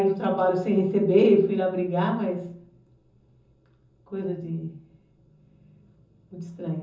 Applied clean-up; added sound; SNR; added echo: none; none; none; reverberation time 0.6 s.